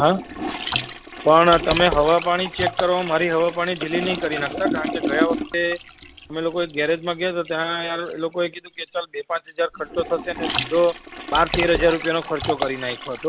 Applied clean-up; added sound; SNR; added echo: none; Toilet flush + Liquid; 7 dB; none.